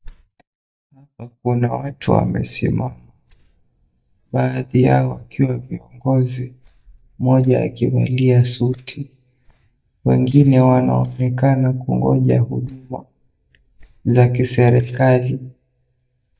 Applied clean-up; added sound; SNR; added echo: neural mask model DeepFilterNet 3.